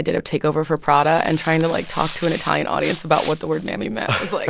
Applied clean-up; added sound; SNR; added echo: none; Tearing; 15 dB; none.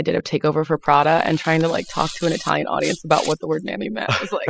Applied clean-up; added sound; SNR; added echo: classical method spectral subtraction.